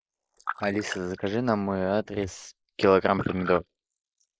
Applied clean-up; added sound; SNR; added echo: neural mask model Resemble Enhance denoiser.